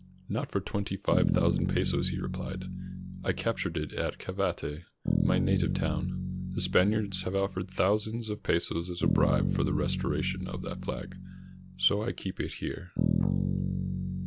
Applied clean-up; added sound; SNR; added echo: none; Bass guitar; 0 dB; none.